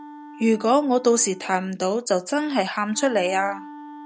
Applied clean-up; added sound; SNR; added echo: none; Wind instrument, woodwind instrument; 19 dB; none.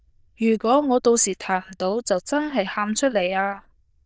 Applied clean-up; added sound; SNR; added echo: neural diffusion model UNIVERSE++.